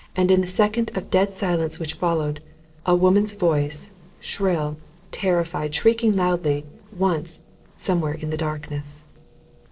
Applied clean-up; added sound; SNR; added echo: neural separator model SepFormer DNS4.